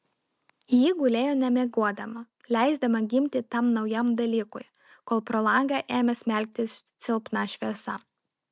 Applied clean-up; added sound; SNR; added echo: none; none; none; none.